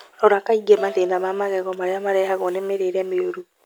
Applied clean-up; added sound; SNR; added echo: none; Bowed string instrument; 18 dB; none.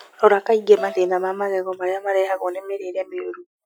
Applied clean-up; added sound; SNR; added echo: classical method Wiener filter.